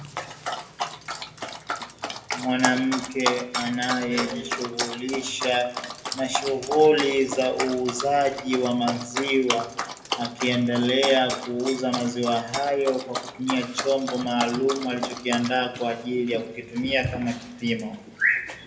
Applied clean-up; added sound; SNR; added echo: none; Dog; 7 dB; reverberation time 0.7 s.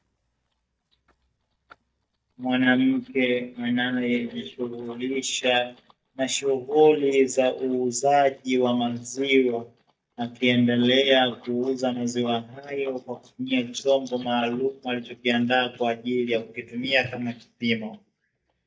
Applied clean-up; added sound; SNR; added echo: neural mask model DeepFilterNet 3.